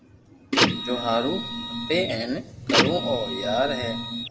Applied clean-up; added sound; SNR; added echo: none; Printer; -2 dB; reverberation time 1.8 s.